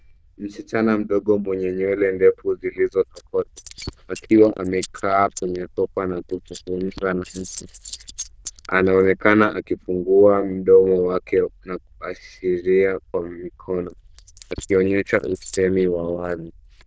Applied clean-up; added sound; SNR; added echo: neural diffusion model UNIVERSE++.